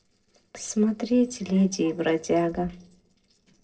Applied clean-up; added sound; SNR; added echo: neural separator model SepFormer DNS4.